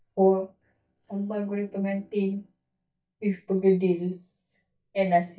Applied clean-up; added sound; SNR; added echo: neural mask model DeepFilterNet 3.